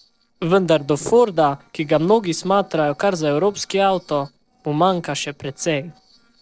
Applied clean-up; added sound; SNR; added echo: neural separator model SepFormer DNS4.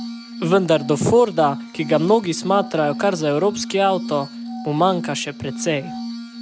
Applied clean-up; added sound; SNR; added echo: none; Glass; 11 dB; none.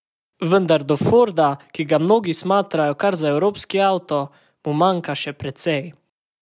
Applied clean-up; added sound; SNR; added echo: none; none; none; none.